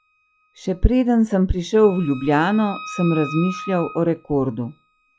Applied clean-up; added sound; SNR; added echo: classical method log-MMSE.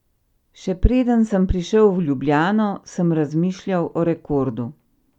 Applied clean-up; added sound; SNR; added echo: none; none; none; none.